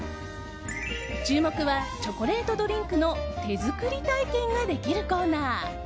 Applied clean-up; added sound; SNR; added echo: none; none; none; none.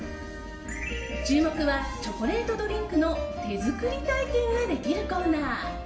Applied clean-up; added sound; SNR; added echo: none; none; none; reverberation time 0.9 s.